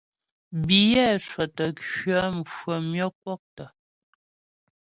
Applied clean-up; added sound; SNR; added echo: none; none; none; none.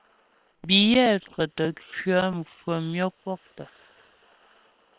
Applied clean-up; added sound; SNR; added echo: neural separator model SepFormer WHAM!.